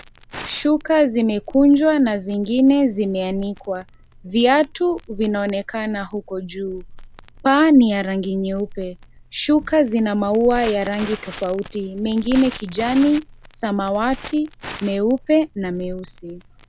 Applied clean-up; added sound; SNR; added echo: none; Crackle; 18 dB; none.